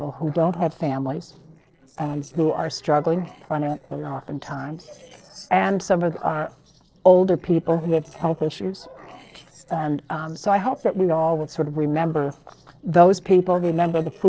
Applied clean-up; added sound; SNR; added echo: neural separator model SepFormer DNS4.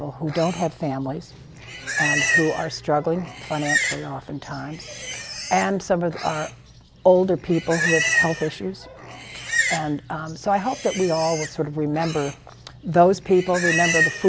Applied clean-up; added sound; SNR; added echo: none; Livestock, farm animals, working animals; 4 dB; none.